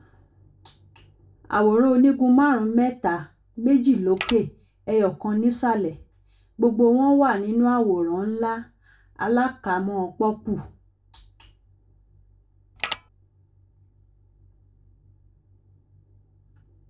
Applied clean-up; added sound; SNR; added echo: none; Mechanisms; 6 dB; reverberation time 0.2 s.